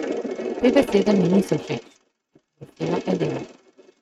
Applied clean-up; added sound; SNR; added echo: neural mask model RNNoise.